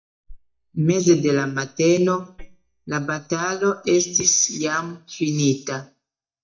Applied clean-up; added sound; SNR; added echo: neural mask model DeepFilterNet 3.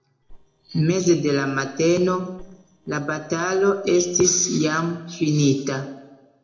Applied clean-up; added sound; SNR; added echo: neural separator model SepFormer DNS4.